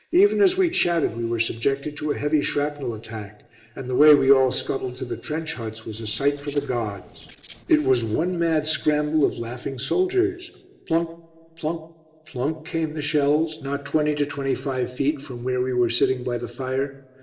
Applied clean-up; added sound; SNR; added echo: neural separator model SepFormer DNS4.